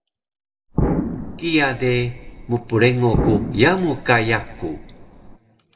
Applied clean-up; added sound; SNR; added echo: none; Explosion; 5 dB; reverberation time 1.0 s.